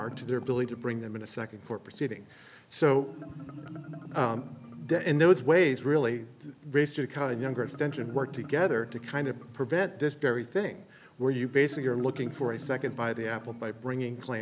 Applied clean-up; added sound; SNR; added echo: none; Marimba, xylophone; 16 dB; none.